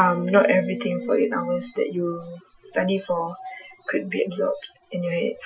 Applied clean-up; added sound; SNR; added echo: classical method Wiener filter.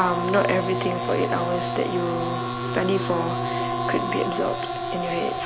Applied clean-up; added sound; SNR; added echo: none; Bowed string instrument + Siren; 1 dB; none.